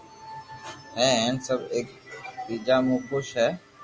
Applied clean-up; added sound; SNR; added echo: none; none; none; none.